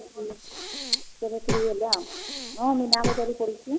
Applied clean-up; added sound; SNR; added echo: none; Breathing + Tick-tock; 1 dB; none.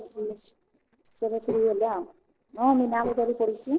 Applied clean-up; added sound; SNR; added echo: neural separator model SepFormer DNS4.